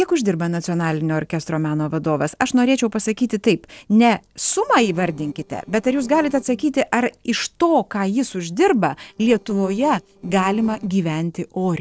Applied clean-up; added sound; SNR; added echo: neural separator model SepFormer DNS4.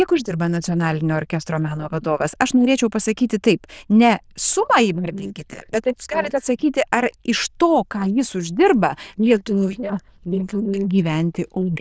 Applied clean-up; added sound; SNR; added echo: neural diffusion model UNIVERSE++.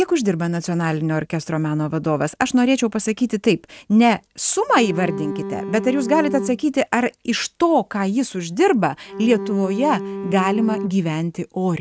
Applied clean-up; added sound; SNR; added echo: neural mask model RNNoise.